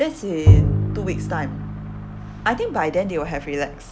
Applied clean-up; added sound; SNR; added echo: none; Bowed string instrument; -5 dB; none.